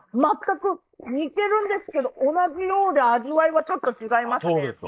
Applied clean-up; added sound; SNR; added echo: neural mask model Resemble Enhance denoiser.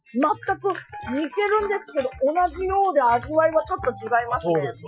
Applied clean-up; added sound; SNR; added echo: classical method Wiener filter.